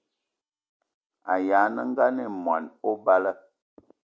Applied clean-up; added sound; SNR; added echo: none; none; none; none.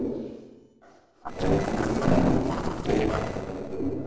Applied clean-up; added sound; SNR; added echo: neural separator model SepFormer DNS4.